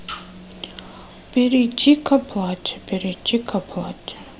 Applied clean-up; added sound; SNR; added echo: none; none; none; none.